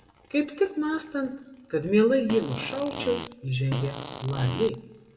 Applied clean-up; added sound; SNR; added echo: none; Fart; 10 dB; reverberation time 0.8 s.